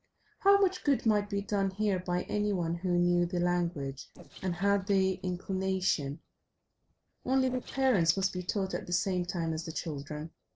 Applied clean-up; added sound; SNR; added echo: neural separator model SepFormer DNS4.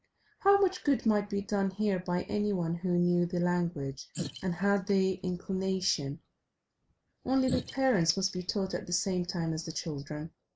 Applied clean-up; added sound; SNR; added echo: neural mask model Resemble Enhance denoiser.